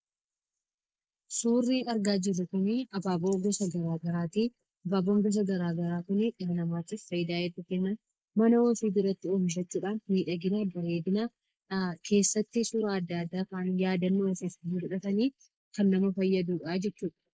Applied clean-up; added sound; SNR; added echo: neural mask model Resemble Enhance denoiser.